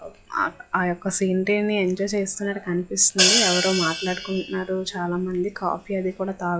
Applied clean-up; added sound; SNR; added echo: classical method log-MMSE.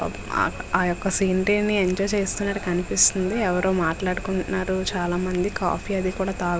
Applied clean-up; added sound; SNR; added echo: none; none; none; none.